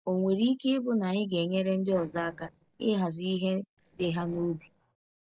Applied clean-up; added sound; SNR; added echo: neural separator model SepFormer DNS4.